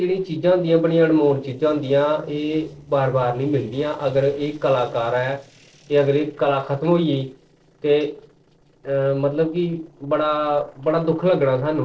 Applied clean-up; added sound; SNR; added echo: neural separator model SepFormer DNS4.